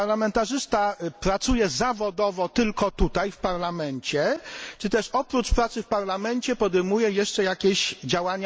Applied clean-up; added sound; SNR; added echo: none; none; none; none.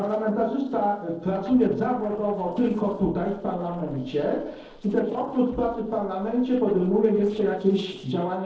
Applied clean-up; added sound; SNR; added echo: neural separator model SepFormer DNS4.